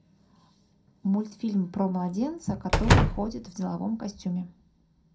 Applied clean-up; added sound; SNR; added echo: none; Slam; -4 dB; reverberation time 0.2 s.